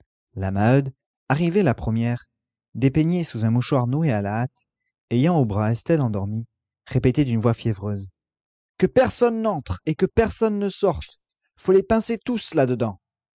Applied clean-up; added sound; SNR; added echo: classical method spectral subtraction.